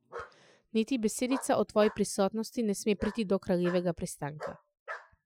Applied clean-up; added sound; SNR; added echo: classical method Wiener filter.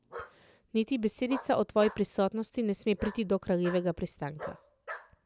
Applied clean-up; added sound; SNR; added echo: none; Bark; 16 dB; none.